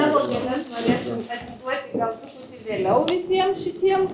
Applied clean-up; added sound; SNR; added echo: none; none; none; none.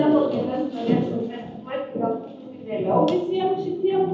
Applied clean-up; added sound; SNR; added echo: none; none; none; reverberation time 0.8 s.